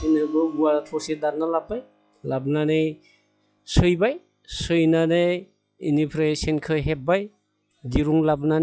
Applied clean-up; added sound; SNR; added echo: classical method log-MMSE.